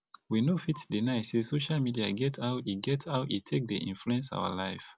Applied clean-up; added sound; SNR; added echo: none; none; none; none.